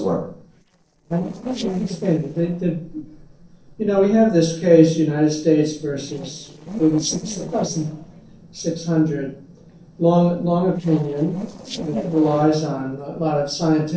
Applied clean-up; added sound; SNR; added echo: neural separator model SepFormer DNS4.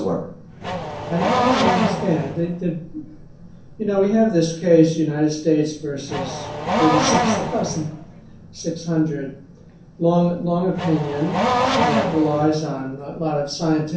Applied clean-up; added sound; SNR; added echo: none; Race car, auto racing / Accelerating, revving, vroom; 1 dB; reverberation time 0.6 s.